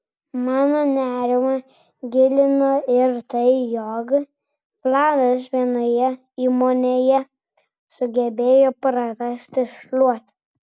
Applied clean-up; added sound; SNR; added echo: none; none; none; none.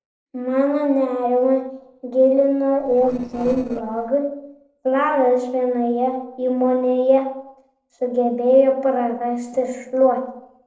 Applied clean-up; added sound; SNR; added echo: neural separator model SepFormer DNS4.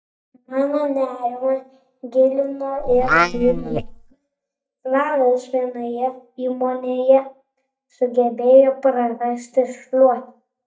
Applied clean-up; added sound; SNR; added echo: neural mask model DeepFilterNet 3.